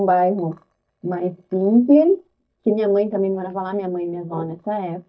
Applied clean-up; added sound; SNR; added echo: neural mask model DeepFilterNet 3.